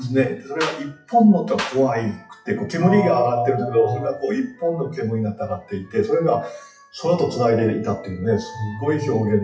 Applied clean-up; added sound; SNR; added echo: classical method WPE with log-MMSE.